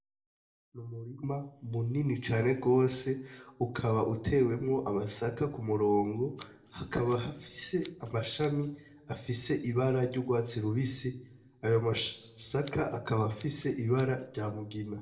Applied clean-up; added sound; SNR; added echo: neural separator model SepFormer DNS4.